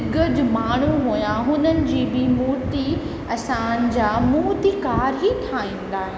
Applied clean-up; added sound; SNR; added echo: none; none; none; none.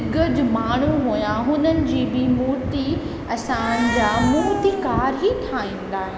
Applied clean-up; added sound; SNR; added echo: none; Cat; 8 dB; none.